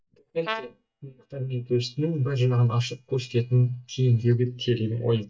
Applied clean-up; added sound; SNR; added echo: neural mask model DeepFilterNet 3.